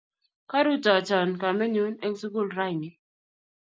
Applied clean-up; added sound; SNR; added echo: none; none; none; none.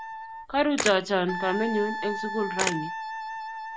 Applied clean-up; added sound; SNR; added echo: none; Camera + Wind instrument, woodwind instrument; 5 dB; none.